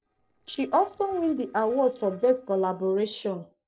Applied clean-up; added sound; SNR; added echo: neural separator model SepFormer DNS4.